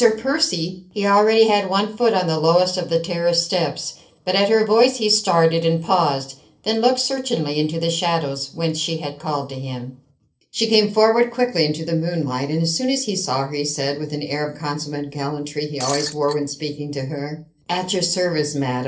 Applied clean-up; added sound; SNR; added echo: neural separator model SepFormer DNS4.